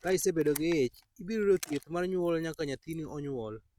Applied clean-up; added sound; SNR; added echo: neural mask model RNNoise.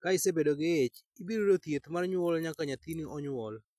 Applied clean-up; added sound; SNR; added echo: none; none; none; none.